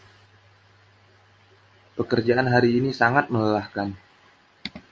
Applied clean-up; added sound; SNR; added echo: none; none; none; none.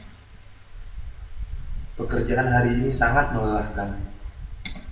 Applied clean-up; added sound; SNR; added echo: none; Wind; 5 dB; reverberation time 0.7 s.